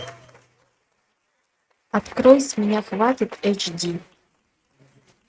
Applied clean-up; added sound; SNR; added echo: neural mask model RNNoise.